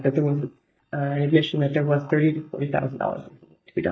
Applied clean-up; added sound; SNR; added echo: neural mask model DeepFilterNet 3.